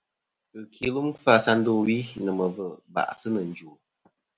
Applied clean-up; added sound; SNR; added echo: none; none; none; none.